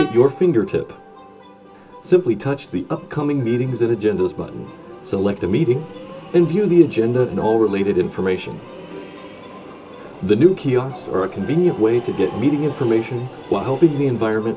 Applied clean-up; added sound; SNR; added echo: none; Train; 19 dB; reverberation time 0.2 s.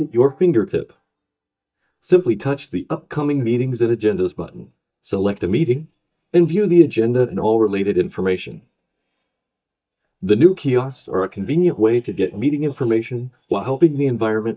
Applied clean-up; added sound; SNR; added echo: neural mask model DeepFilterNet 3.